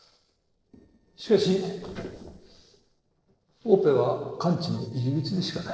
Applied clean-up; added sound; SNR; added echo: neural separator model SepFormer DNS4.